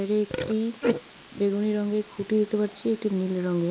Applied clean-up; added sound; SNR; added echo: neural mask model Resemble Enhance denoiser.